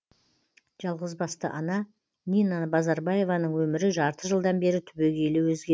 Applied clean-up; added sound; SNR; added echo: none; none; none; none.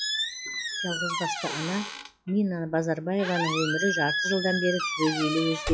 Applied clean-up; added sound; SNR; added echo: classical method log-MMSE.